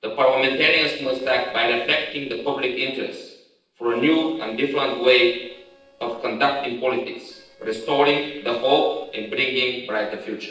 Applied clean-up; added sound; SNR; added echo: neural separator model SepFormer DNS4.